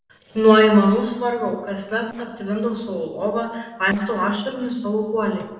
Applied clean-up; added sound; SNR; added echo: neural separator model SepFormer DNS4.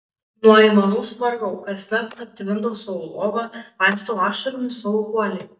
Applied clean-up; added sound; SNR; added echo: neural mask model DeepFilterNet 3.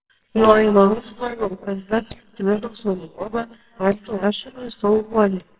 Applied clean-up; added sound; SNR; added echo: neural separator model SepFormer WHAMR!.